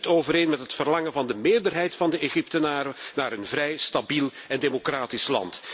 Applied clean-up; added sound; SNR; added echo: none; none; none; none.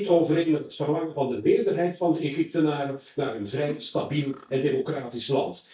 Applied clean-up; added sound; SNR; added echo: neural mask model DeepFilterNet 3.